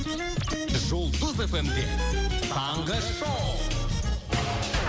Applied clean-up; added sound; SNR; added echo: none; none; none; none.